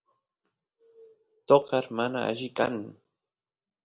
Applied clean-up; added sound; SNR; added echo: none; none; none; none.